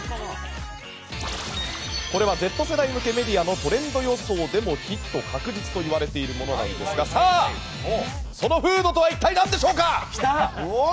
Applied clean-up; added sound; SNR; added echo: none; none; none; none.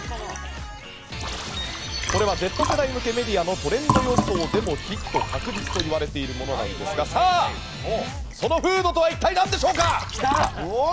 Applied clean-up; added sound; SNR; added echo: none; Liquid + Fill (with liquid); 6 dB; none.